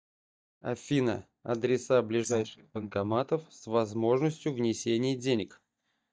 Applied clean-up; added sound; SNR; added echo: neural mask model DeepFilterNet 3.